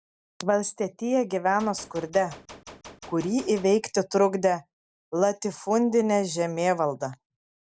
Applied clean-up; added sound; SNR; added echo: none; Gunshot, gunfire; 20 dB; none.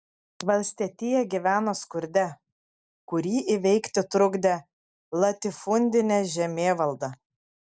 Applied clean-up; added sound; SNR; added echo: none; none; none; none.